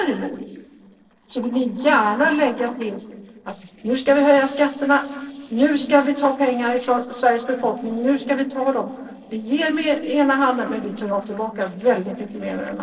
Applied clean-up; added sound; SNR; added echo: neural separator model SepFormer DNS4.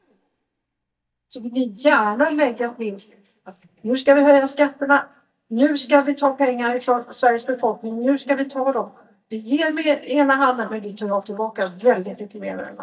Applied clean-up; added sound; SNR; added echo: neural mask model DeepFilterNet 3.